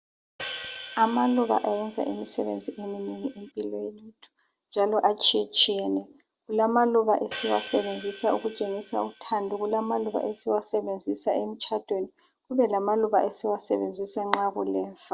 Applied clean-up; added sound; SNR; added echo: none; Hi-hat; 12 dB; none.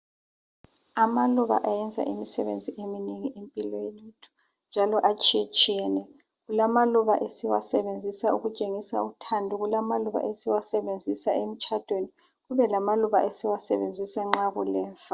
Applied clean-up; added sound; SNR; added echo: none; none; none; none.